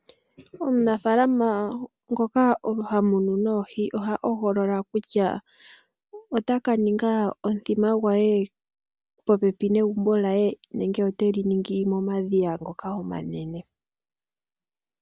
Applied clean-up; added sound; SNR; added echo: none; none; none; none.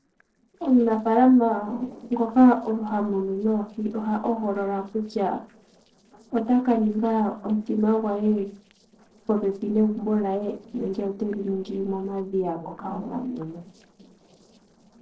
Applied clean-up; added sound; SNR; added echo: neural separator model SepFormer DNS4.